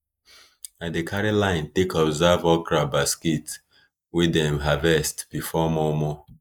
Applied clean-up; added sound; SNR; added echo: neural mask model Resemble Enhance denoiser.